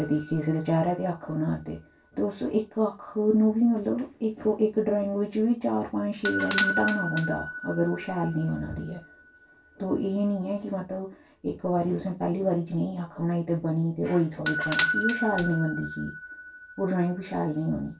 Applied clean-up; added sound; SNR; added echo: none; Bell / Doorbell; 9 dB; reverberation time 0.2 s.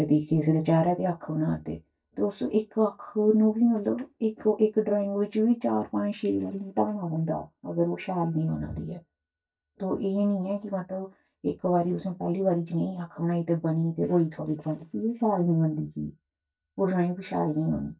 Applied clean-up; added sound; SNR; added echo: neural mask model DeepFilterNet 3.